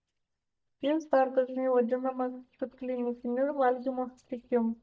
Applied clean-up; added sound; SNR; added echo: neural mask model DeepFilterNet 3.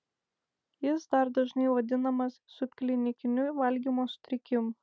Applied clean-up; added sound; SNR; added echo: none; none; none; none.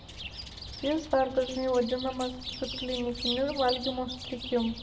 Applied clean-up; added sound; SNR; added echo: none; Chirp, tweet; 8 dB; reverberation time 0.6 s.